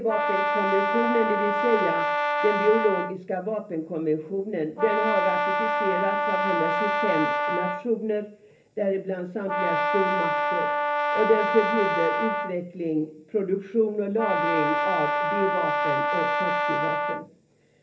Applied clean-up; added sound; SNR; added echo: none; Brass instrument; -1 dB; reverberation time 0.3 s.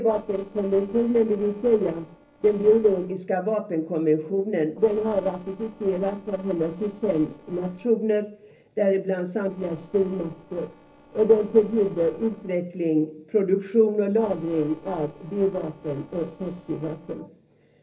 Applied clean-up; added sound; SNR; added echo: neural separator model SepFormer DNS4.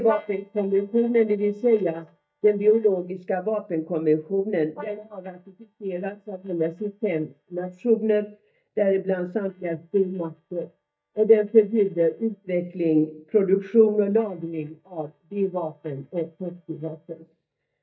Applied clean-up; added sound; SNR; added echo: neural mask model DeepFilterNet 3.